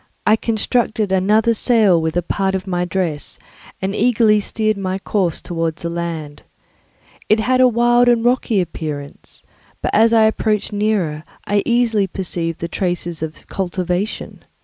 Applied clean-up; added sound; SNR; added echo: none; none; none; none.